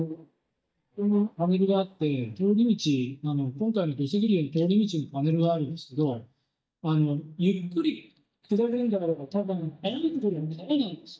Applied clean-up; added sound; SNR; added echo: neural mask model DeepFilterNet 3.